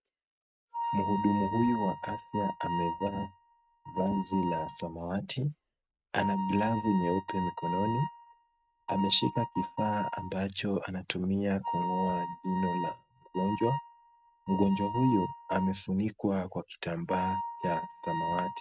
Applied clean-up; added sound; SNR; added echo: neural mask model RNNoise.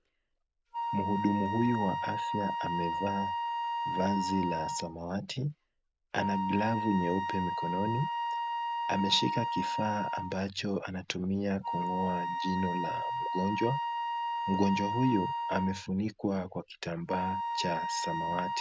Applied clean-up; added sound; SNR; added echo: none; Wind instrument, woodwind instrument; 1 dB; none.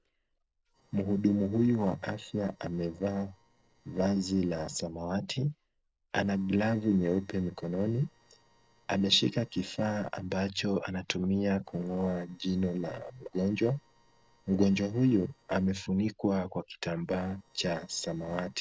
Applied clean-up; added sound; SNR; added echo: neural separator model SepFormer DNS4.